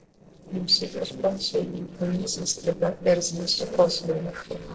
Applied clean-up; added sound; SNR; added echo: neural separator model SepFormer DNS4.